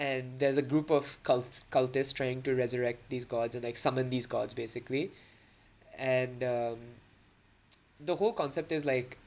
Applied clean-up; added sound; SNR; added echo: none; none; none; none.